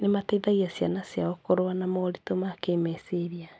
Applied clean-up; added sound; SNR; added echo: none; none; none; none.